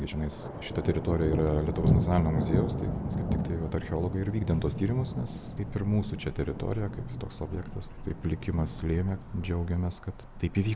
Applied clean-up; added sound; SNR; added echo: none; Thunder; 3 dB; none.